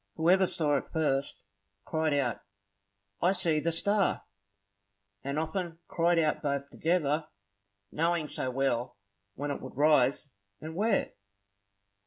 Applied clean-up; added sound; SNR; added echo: none; none; none; none.